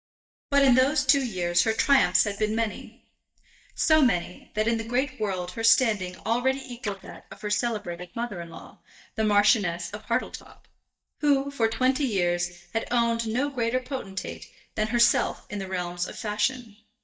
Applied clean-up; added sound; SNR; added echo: neural mask model DeepFilterNet 3.